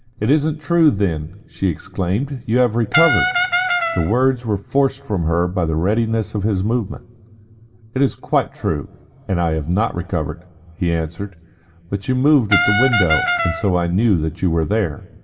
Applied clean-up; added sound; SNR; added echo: none; Brass instrument; -1 dB; reverberation time 0.3 s.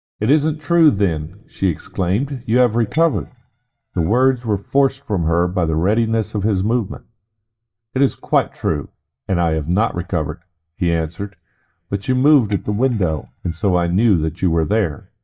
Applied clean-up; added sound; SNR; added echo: neural mask model DeepFilterNet 3.